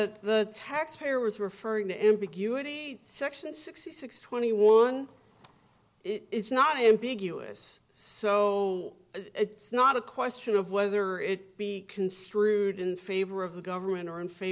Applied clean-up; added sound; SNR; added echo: none; none; none; none.